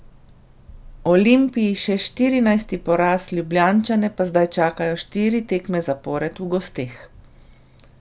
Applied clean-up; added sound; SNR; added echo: none; none; none; none.